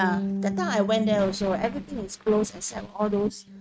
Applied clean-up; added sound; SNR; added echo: neural mask model RNNoise.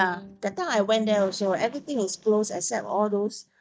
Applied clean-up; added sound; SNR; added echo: neural mask model DeepFilterNet 3.